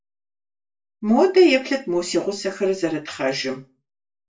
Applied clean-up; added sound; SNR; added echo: none; none; none; reverberation time 0.2 s.